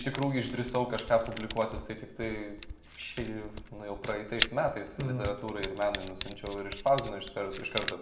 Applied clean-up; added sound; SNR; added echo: none; Camera; 6 dB; reverberation time 0.3 s.